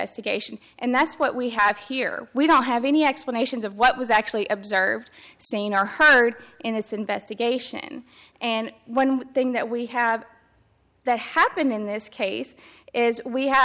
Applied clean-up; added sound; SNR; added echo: none; none; none; none.